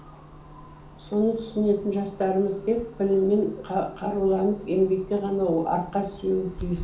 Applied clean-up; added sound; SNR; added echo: none; Clock; 18 dB; reverberation time 0.4 s.